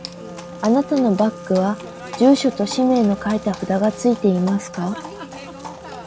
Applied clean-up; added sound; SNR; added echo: none; Livestock, farm animals, working animals + Wind instrument, woodwind instrument; 14 dB; none.